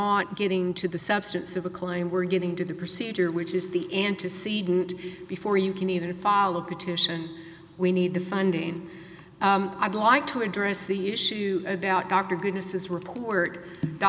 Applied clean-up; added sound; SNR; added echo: none; none; none; none.